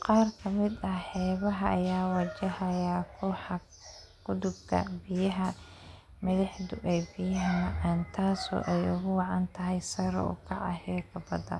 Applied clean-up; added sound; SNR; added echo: none; none; none; none.